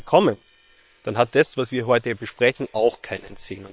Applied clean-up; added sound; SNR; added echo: neural separator model SepFormer WHAM!.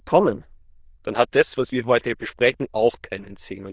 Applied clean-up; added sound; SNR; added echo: neural diffusion model UNIVERSE++.